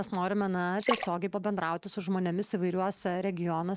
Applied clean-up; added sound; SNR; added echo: neural mask model Resemble Enhance denoiser.